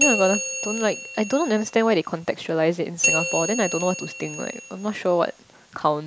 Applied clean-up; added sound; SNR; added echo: none; Bell; 5 dB; none.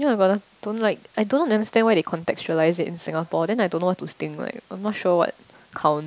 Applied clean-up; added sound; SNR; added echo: none; none; none; none.